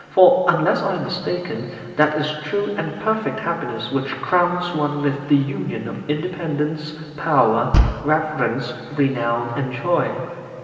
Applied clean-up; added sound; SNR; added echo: none; Bass drum; 0 dB; reverberation time 2.6 s.